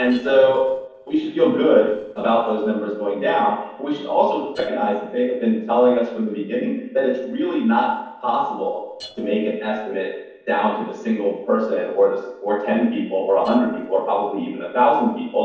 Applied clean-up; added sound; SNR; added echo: neural separator model SepFormer DNS4.